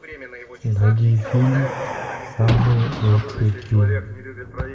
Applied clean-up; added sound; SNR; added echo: none; Car; 10 dB; reverberation time 1.3 s.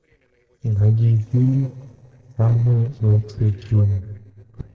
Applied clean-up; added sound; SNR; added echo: neural separator model SepFormer DNS4.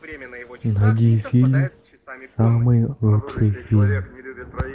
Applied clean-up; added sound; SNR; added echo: none; none; none; none.